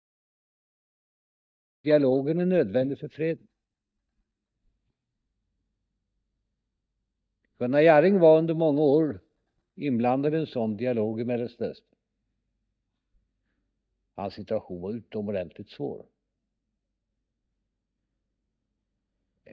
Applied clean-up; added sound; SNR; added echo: neural mask model DeepFilterNet 3.